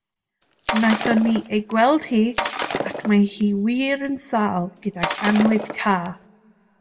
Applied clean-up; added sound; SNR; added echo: none; Shatter; 6 dB; reverberation time 0.5 s.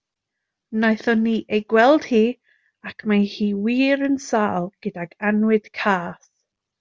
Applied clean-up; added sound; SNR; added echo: none; none; none; none.